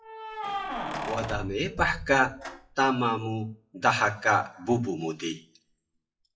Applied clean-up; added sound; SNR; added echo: classical method WPE with log-MMSE.